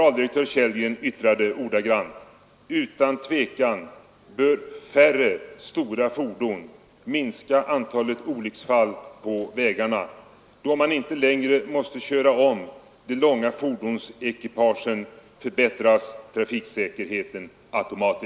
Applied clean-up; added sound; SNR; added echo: none; none; none; none.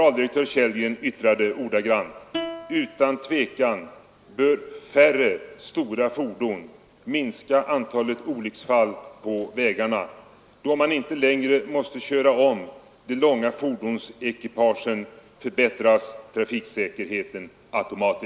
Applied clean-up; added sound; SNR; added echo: none; Plucked string instrument; 14 dB; none.